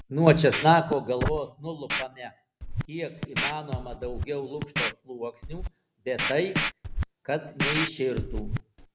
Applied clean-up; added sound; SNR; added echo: none; Scratching (performance technique); 5 dB; none.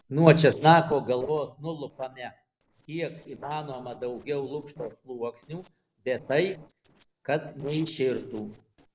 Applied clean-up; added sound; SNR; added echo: neural separator model SepFormer DNS4.